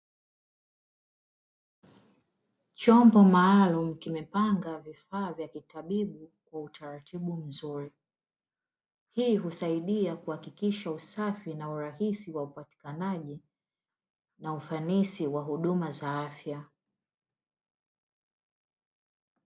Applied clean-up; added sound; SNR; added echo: none; none; none; none.